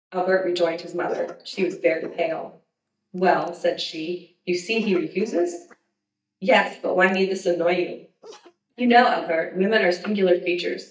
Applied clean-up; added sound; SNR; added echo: neural mask model DeepFilterNet 3.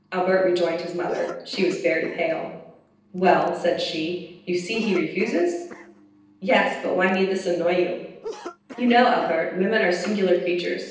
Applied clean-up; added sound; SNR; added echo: neural separator model SepFormer DNS4.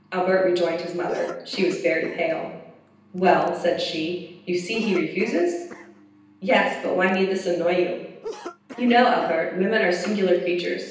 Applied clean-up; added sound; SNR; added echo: none; Cough; 19 dB; reverberation time 0.9 s.